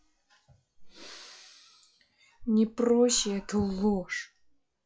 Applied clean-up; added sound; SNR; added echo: classical method log-MMSE.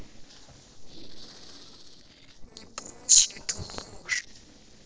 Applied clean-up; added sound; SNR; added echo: neural separator model SepFormer DNS4.